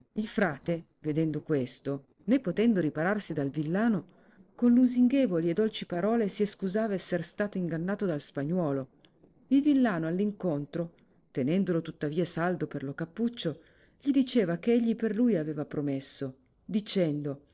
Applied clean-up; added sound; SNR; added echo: neural separator model SepFormer DNS4.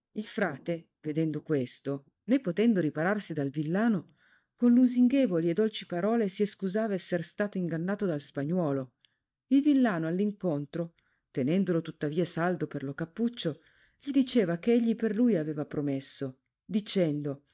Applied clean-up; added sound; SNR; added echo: neural mask model DeepFilterNet 3.